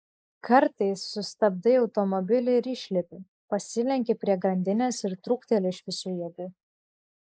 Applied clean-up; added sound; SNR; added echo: neural mask model Resemble Enhance denoiser.